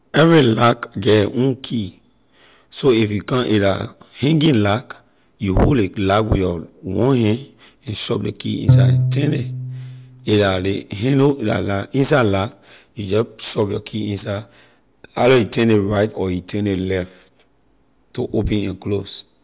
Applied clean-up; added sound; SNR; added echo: none; Bowed string instrument; 2 dB; none.